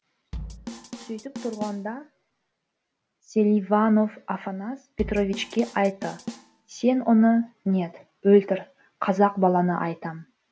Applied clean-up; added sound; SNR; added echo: none; Drum kit; 14 dB; none.